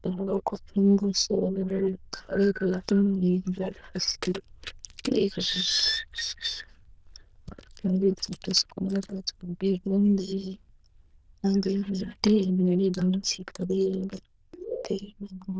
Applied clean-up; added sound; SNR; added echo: neural diffusion model UNIVERSE++.